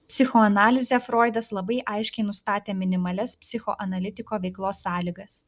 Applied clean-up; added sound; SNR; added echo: none; none; none; none.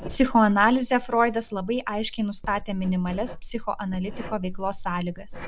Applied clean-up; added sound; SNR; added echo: none; Writing; 11 dB; none.